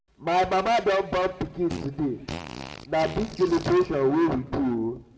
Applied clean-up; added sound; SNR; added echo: none; Fart; 14 dB; reverberation time 0.7 s.